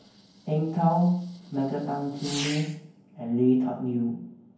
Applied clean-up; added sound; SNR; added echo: none; Fireworks; 16 dB; reverberation time 0.9 s.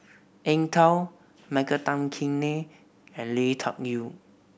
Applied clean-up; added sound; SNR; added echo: none; none; none; none.